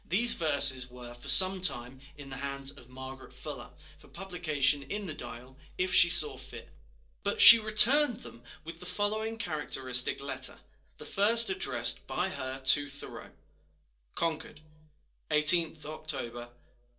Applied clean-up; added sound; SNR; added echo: none; none; none; reverberation time 0.2 s.